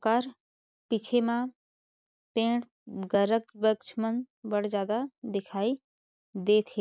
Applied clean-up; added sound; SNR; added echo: none; none; none; none.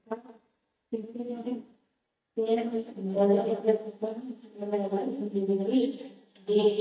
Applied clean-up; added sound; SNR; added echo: neural mask model DeepFilterNet 3.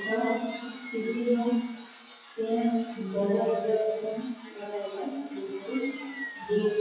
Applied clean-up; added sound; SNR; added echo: classical method WPE with log-MMSE.